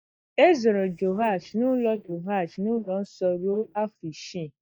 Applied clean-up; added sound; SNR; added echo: neural mask model DeepFilterNet 3.